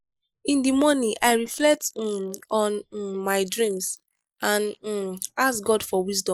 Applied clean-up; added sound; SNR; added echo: neural mask model Resemble Enhance denoiser.